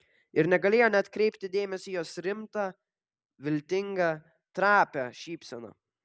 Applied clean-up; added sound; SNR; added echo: none; none; none; none.